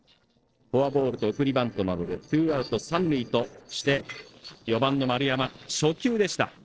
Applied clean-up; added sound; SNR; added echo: neural separator model SepFormer DNS4.